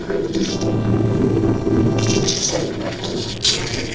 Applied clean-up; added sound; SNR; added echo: neural separator model SepFormer DNS4.